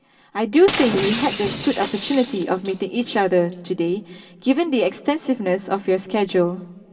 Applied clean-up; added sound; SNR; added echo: none; Shatter; 7 dB; reverberation time 1.4 s.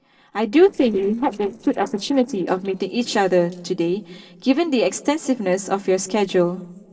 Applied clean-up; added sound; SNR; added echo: neural separator model SepFormer DNS4.